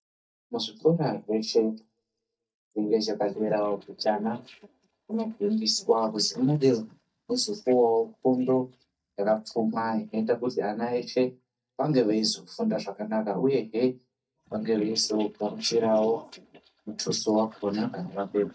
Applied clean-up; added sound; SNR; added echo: neural mask model DeepFilterNet 3.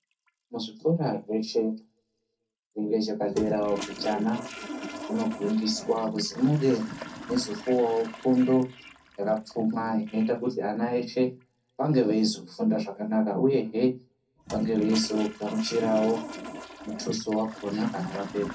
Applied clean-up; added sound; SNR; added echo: none; Toilet flush; 15 dB; reverberation time 0.3 s.